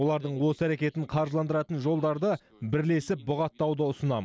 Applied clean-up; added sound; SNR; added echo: none; none; none; none.